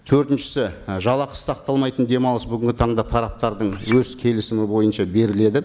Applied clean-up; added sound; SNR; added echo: none; Chink, clink; 15 dB; none.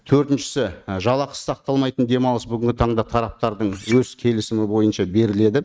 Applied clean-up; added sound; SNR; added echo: neural mask model RNNoise.